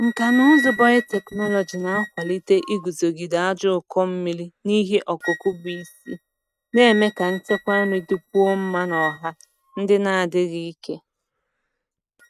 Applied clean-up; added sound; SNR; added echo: neural mask model RNNoise.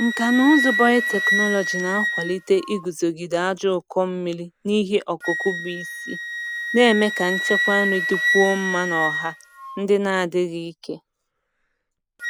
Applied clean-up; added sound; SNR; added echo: none; Wind instrument, woodwind instrument; 4 dB; none.